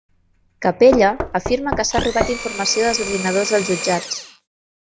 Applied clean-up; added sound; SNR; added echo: none; Knock + Domestic sounds, home sounds; 8 dB; none.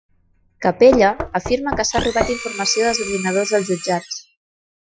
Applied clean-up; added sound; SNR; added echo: classical method Wiener filter.